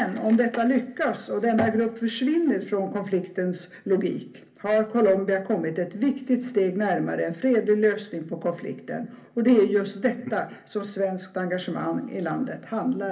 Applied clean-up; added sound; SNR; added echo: none; none; none; reverberation time 0.3 s.